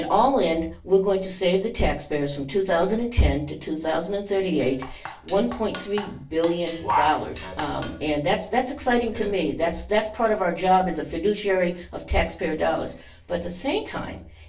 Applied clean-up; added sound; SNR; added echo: none; Drum kit; 15 dB; reverberation time 0.3 s.